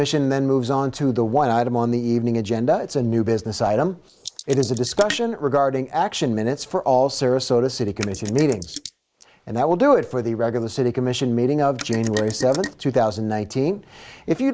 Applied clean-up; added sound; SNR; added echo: neural mask model Resemble Enhance denoiser.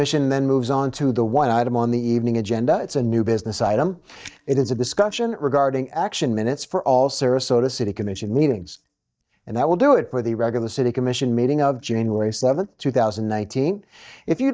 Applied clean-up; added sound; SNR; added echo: neural mask model DeepFilterNet 3.